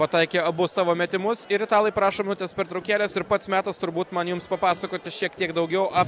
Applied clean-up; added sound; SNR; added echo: none; none; none; none.